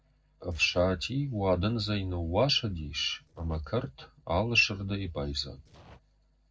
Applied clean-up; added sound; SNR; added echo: neural separator model SepFormer DNS4.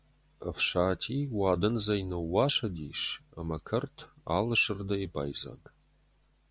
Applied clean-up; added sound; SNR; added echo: none; none; none; none.